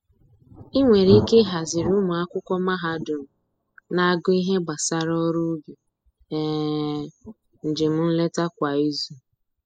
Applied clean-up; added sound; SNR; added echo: classical method spectral subtraction.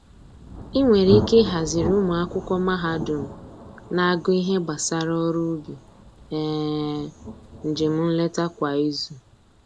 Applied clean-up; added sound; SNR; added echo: none; Thunder; 11 dB; none.